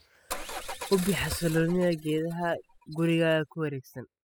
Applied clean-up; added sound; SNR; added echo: classical method spectral subtraction.